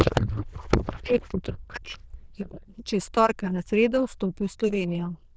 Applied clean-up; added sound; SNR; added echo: neural diffusion model UNIVERSE++.